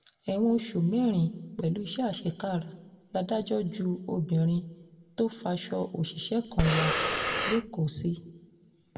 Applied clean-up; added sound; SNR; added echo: none; Breathing; 0 dB; reverberation time 1.0 s.